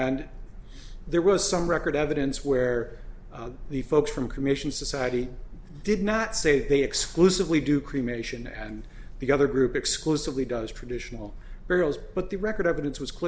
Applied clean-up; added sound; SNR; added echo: none; none; none; none.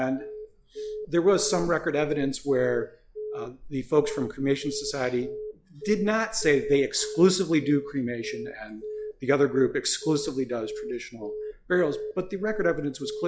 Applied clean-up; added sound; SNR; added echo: classical method log-MMSE.